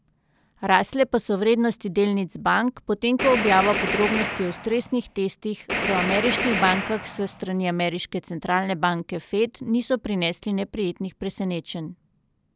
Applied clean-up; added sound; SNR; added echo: none; Gunshot, gunfire; 3 dB; none.